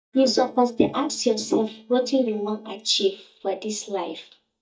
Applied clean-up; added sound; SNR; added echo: neural mask model DeepFilterNet 3.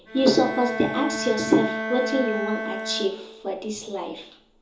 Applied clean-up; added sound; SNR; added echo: none; Bowed string instrument; 7 dB; reverberation time 0.6 s.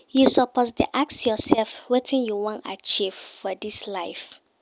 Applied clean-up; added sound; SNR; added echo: none; none; none; none.